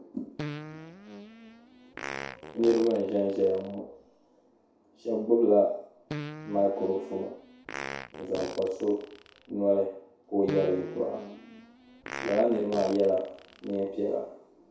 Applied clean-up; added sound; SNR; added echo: none; Fart; 12 dB; reverberation time 0.6 s.